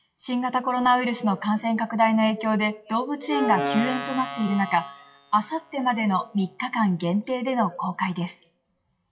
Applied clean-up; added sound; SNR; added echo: classical method WPE with log-MMSE.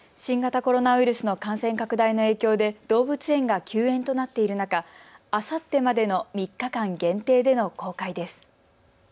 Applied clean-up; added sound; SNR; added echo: none; none; none; none.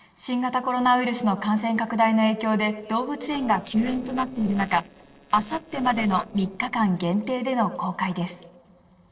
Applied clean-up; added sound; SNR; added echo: neural separator model SepFormer DNS4.